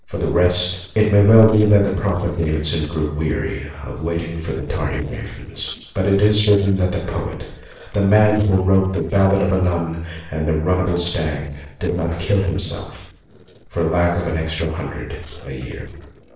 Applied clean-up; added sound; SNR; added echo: neural separator model SepFormer DNS4.